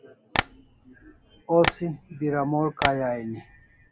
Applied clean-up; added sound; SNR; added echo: none; Tap; 4 dB; none.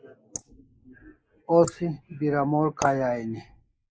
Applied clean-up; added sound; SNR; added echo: neural mask model Resemble Enhance denoiser.